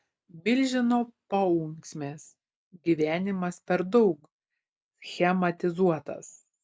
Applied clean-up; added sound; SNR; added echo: none; none; none; none.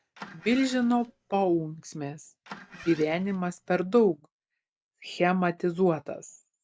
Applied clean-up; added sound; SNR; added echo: none; Engine starting; 19 dB; none.